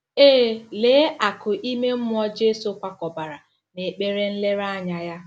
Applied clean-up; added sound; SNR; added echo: none; none; none; none.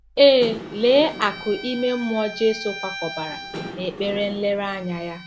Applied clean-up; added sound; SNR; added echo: none; Bowed string instrument + Engine / Mechanisms; 13 dB; none.